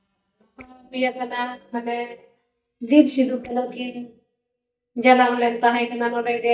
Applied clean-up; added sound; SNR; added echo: neural mask model DeepFilterNet 3.